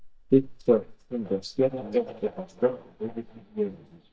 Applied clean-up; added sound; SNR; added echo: neural mask model DeepFilterNet 3.